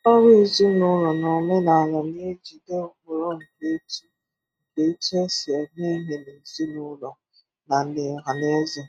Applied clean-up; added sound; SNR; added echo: neural mask model RNNoise.